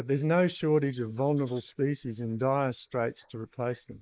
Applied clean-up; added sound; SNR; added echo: neural mask model Resemble Enhance denoiser.